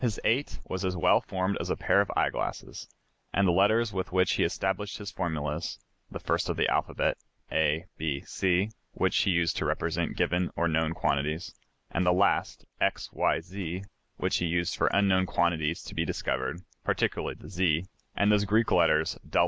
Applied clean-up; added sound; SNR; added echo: none; none; none; none.